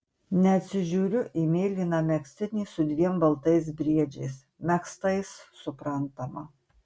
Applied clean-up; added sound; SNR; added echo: none; none; none; none.